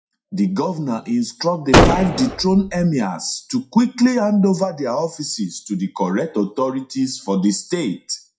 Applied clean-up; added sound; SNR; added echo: classical method WPE with log-MMSE.